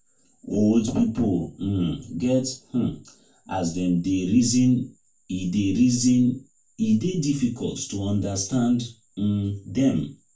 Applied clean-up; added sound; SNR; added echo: none; none; none; reverberation time 0.2 s.